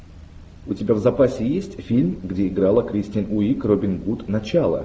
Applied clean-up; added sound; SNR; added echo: none; none; none; none.